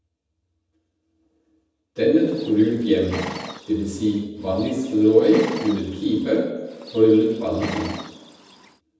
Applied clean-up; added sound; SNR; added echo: none; Livestock, farm animals, working animals; 15 dB; reverberation time 1.1 s.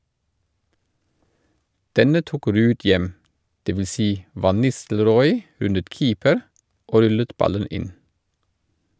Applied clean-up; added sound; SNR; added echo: none; none; none; none.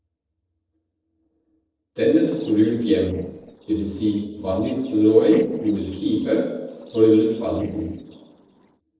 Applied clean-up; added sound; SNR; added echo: neural separator model SepFormer DNS4.